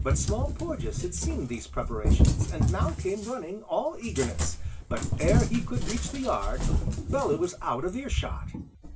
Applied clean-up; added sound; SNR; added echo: none; Cat; -4 dB; reverberation time 0.2 s.